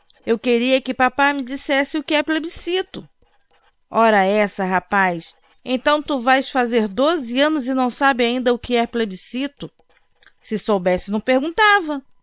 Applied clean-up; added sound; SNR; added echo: neural separator model SepFormer WHAM!.